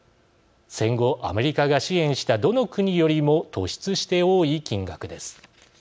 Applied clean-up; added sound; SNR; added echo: none; none; none; none.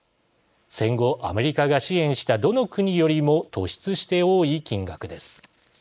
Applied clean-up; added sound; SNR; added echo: neural mask model Resemble Enhance denoiser.